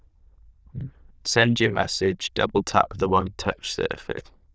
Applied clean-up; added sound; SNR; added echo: neural diffusion model UNIVERSE++.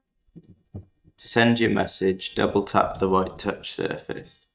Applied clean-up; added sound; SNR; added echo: neural mask model DeepFilterNet 3.